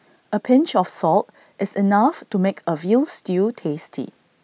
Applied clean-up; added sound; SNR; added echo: none; none; none; none.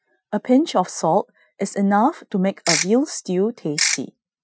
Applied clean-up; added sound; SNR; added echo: classical method Wiener filter.